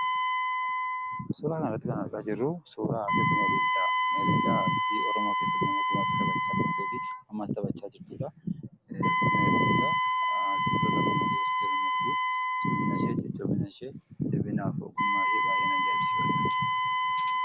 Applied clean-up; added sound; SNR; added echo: none; Wind instrument, woodwind instrument; -4 dB; none.